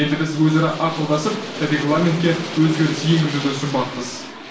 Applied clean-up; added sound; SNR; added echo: none; Aircraft; 10 dB; reverberation time 0.4 s.